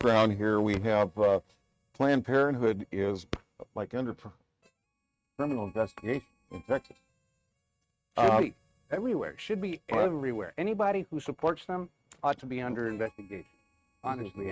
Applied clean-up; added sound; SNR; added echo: neural mask model RNNoise.